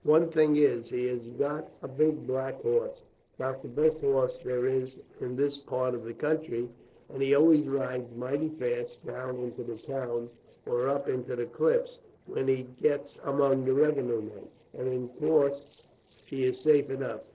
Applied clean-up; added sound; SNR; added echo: neural separator model SepFormer DNS4.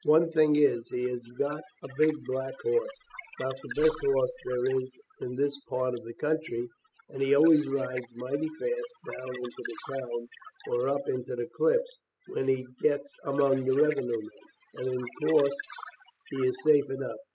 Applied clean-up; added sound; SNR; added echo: classical method spectral subtraction.